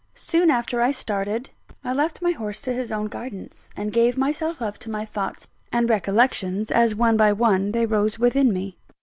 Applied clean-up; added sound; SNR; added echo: none; none; none; none.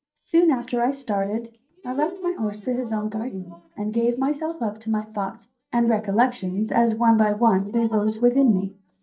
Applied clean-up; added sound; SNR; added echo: neural mask model DeepFilterNet 3.